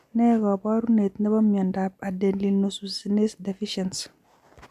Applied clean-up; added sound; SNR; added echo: none; none; none; none.